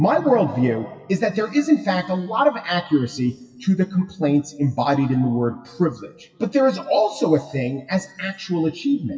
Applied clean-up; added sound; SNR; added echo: classical method WPE with log-MMSE.